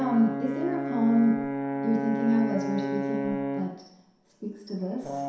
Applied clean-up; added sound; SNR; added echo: none; Brass instrument; 4 dB; reverberation time 0.7 s.